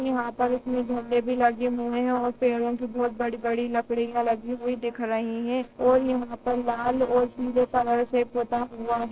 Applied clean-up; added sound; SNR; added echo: neural separator model SepFormer DNS4.